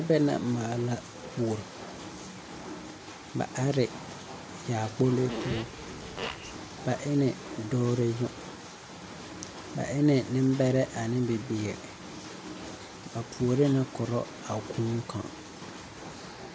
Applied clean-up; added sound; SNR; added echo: none; Fart; 9 dB; none.